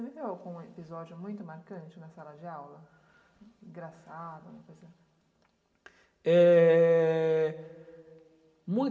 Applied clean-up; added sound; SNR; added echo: none; none; none; reverberation time 2.1 s.